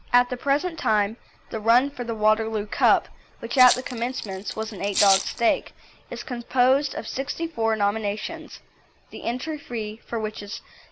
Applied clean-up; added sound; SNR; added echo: none; Rattle (instrument); 6 dB; none.